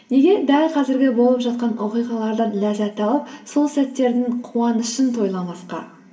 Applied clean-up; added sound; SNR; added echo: none; none; none; reverberation time 1.8 s.